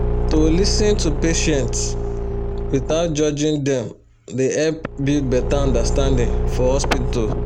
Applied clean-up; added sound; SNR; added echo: none; Engine / Car; 0 dB; none.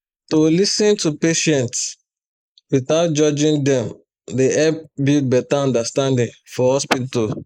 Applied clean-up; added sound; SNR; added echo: neural mask model Resemble Enhance denoiser.